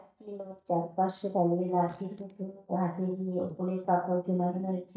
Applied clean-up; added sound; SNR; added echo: neural mask model DeepFilterNet 3.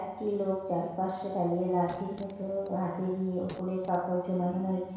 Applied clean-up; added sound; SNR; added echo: none; Fart; 20 dB; reverberation time 1.1 s.